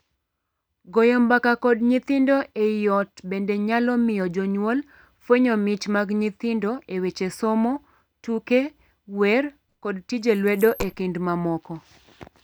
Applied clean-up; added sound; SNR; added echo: none; Coin (dropping); 16 dB; none.